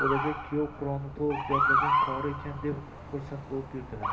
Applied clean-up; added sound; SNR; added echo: none; Motor vehicle (road) / Siren; -3 dB; reverberation time 0.3 s.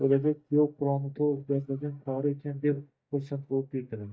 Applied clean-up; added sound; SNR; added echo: neural mask model DeepFilterNet 3.